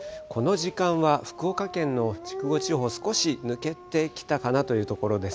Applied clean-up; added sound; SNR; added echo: none; Dog; 13 dB; none.